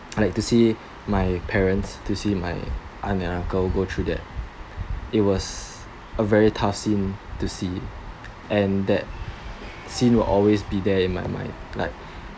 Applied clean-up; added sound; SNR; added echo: none; none; none; none.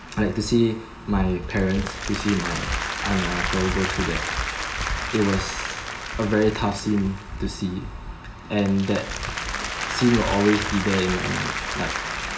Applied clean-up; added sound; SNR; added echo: none; Applause; 6 dB; reverberation time 1.9 s.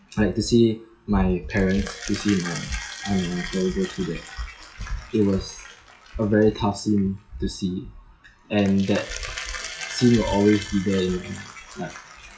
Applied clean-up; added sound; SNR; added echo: classical method WPE with log-MMSE.